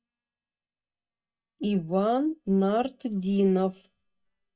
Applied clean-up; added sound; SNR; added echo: neural mask model DeepFilterNet 3.